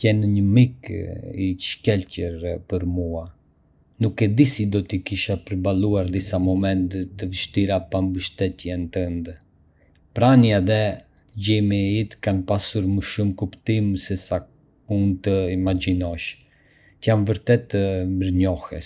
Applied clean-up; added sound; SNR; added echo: none; none; none; none.